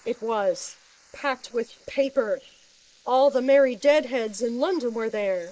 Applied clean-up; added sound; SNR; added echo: neural mask model Resemble Enhance denoiser.